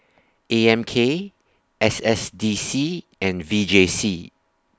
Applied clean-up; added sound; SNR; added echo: none; none; none; none.